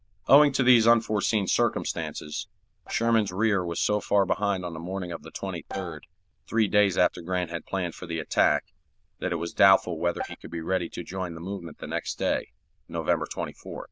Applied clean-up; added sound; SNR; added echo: neural diffusion model UNIVERSE++.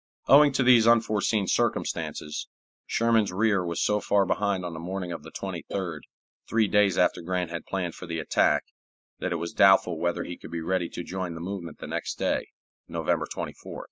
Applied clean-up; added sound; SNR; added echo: neural mask model Resemble Enhance denoiser.